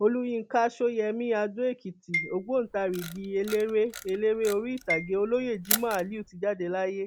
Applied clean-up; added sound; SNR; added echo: none; Camera + Marimba, xylophone; 8 dB; none.